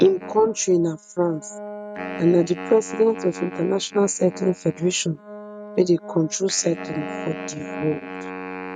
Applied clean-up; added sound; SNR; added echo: neural mask model RNNoise.